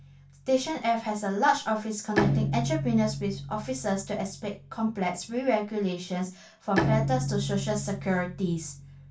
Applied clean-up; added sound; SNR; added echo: none; Bowed string instrument; 5 dB; reverberation time 0.2 s.